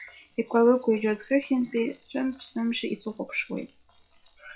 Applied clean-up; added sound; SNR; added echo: classical method WPE with log-MMSE.